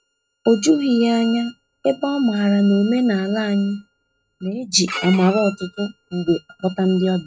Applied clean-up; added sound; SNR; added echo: neural mask model RNNoise.